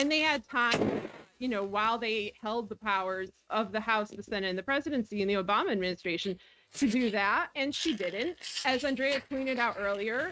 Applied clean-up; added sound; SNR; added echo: neural mask model RNNoise.